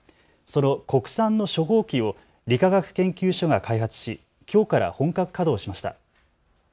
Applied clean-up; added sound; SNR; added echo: none; none; none; none.